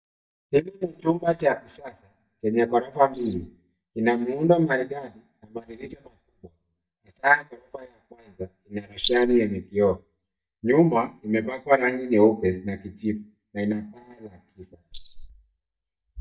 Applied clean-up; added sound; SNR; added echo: neural mask model DeepFilterNet 3.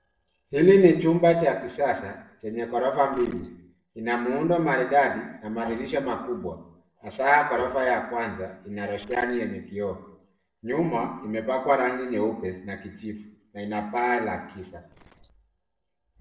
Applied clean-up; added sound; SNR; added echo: neural separator model SepFormer DNS4.